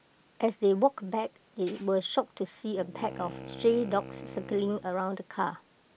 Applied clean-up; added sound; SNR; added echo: none; Wind instrument, woodwind instrument; 15 dB; none.